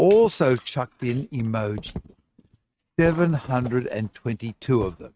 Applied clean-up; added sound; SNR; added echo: neural mask model RNNoise.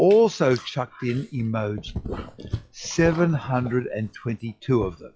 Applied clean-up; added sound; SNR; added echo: classical method log-MMSE.